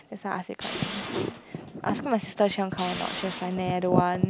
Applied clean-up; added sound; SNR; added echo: none; Tools; 10 dB; none.